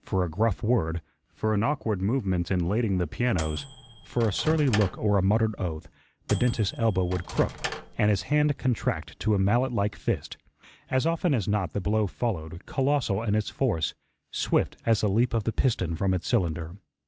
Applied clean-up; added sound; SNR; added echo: none; Microwave oven; 12 dB; none.